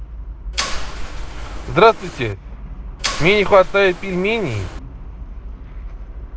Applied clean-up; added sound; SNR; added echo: none; Mechanisms; 6 dB; none.